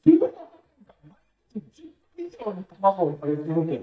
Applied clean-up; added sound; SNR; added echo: neural mask model DeepFilterNet 3.